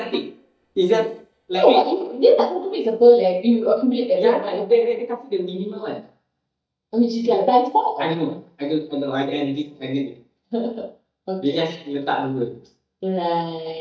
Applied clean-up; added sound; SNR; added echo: neural mask model DeepFilterNet 3.